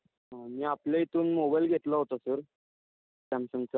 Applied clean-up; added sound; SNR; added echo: none; none; none; none.